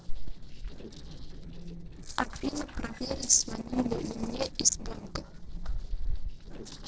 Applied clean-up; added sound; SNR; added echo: neural separator model SepFormer DNS4.